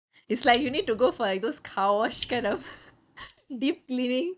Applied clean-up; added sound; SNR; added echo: neural mask model DeepFilterNet 3.